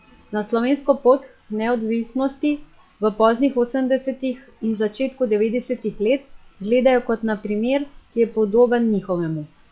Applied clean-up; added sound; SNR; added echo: classical method log-MMSE.